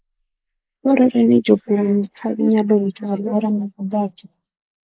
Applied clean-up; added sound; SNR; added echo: neural mask model Resemble Enhance denoiser.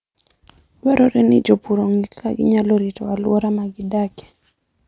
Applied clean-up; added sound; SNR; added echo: none; none; none; none.